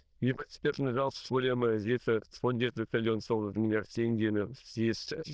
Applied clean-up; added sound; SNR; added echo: neural diffusion model UNIVERSE++.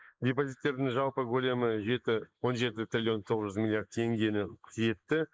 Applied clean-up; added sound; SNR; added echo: neural mask model Resemble Enhance denoiser.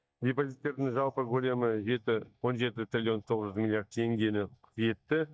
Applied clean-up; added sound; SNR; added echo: neural mask model DeepFilterNet 3.